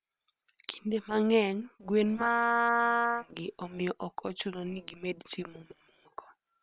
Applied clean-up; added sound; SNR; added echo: neural separator model SepFormer WHAM!.